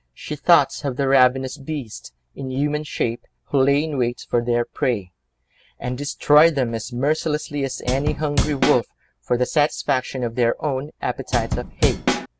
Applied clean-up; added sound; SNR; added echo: none; Drum / Drum kit; 1 dB; none.